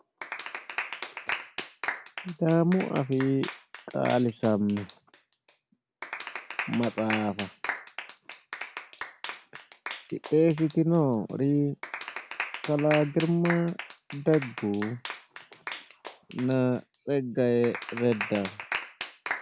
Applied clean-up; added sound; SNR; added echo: none; Clapping; 10 dB; none.